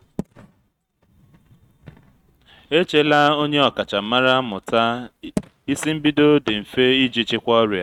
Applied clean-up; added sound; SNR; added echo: neural mask model RNNoise.